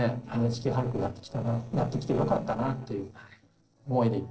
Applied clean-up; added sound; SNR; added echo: neural separator model SepFormer DNS4.